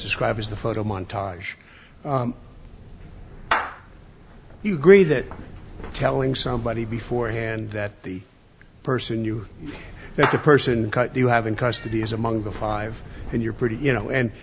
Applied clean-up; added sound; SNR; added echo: none; Meow / Clapping; 11 dB; none.